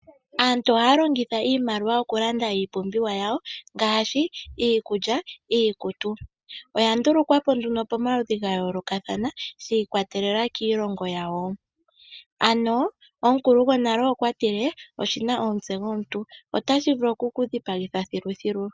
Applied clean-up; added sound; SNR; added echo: none; none; none; none.